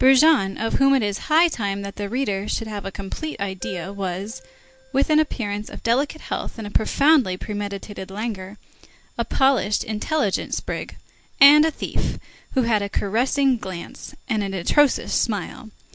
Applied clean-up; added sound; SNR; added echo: none; Keyboard (musical); 20 dB; none.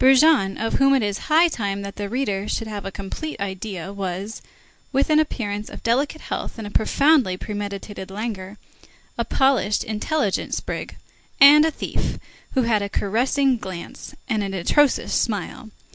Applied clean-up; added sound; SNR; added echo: none; none; none; none.